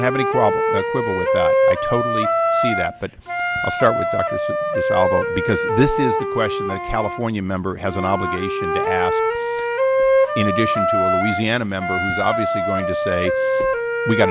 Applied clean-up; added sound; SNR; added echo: none; Wind instrument, woodwind instrument; -3 dB; none.